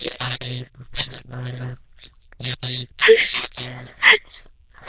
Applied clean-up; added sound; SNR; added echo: neural diffusion model UNIVERSE++.